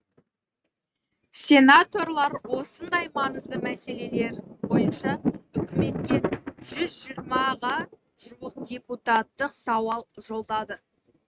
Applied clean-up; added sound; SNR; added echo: neural mask model RNNoise.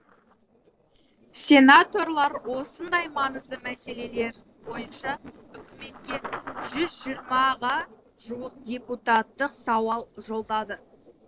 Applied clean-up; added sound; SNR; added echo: neural separator model SepFormer DNS4.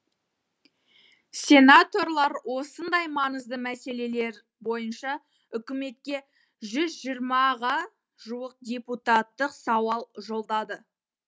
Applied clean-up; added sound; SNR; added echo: none; none; none; none.